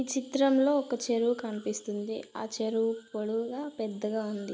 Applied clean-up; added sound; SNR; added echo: none; none; none; none.